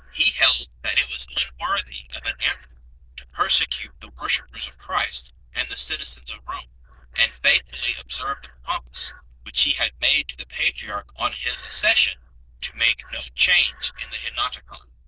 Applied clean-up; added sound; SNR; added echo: neural diffusion model UNIVERSE++.